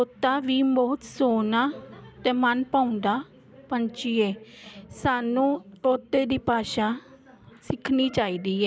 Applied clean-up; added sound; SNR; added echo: none; none; none; none.